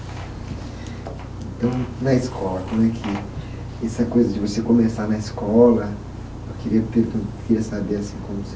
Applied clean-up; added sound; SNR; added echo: none; none; none; none.